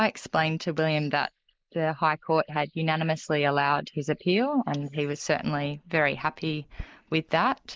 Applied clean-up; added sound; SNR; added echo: neural mask model Resemble Enhance denoiser.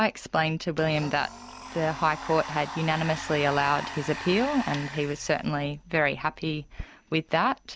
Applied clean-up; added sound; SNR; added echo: none; Domestic sounds, home sounds; 13 dB; none.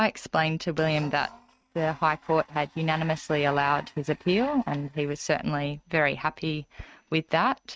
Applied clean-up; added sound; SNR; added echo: neural mask model RNNoise.